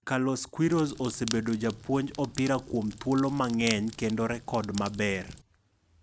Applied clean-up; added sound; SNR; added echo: none; Crackle; 14 dB; none.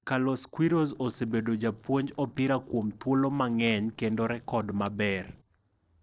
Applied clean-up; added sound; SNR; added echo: neural separator model SepFormer DNS4.